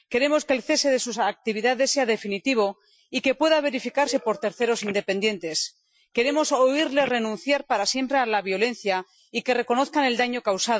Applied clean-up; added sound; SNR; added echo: classical method Wiener filter.